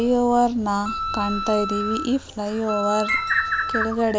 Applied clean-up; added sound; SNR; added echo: none; Wind instrument, woodwind instrument + Bird; 4 dB; none.